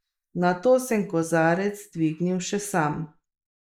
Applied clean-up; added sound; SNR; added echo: neural mask model Resemble Enhance denoiser.